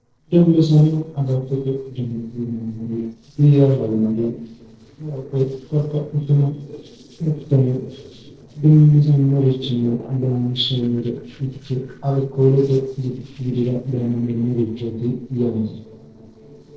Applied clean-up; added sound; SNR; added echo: neural separator model SepFormer DNS4.